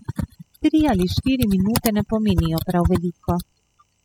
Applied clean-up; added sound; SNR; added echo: classical method spectral subtraction.